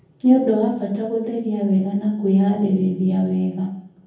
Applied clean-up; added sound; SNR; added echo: none; none; none; reverberation time 0.7 s.